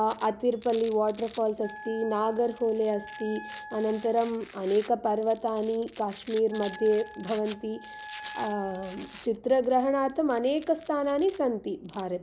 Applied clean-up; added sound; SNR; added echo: none; Domestic sounds, home sounds + Wind instrument, woodwind instrument; 15 dB; none.